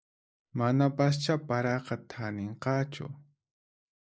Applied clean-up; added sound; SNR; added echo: neural mask model Resemble Enhance denoiser.